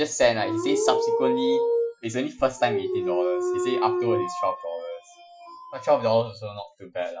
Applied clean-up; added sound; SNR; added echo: classical method Wiener filter.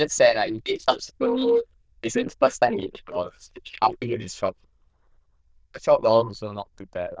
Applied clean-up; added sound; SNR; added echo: neural diffusion model UNIVERSE++.